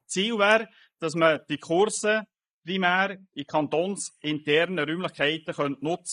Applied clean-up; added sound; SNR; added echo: neural mask model Resemble Enhance denoiser.